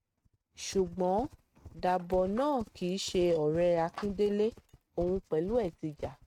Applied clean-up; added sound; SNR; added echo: neural mask model RNNoise.